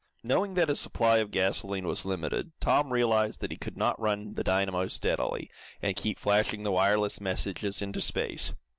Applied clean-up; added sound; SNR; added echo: none; none; none; none.